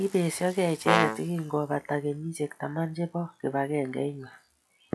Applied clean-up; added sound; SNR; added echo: classical method log-MMSE.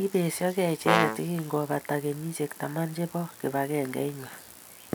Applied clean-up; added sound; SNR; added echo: none; Brass instrument; -1 dB; none.